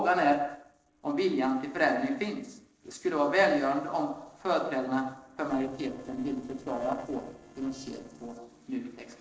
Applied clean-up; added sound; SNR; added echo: neural separator model SepFormer DNS4.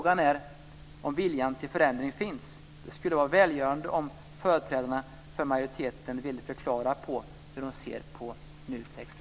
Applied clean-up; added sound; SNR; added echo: none; none; none; none.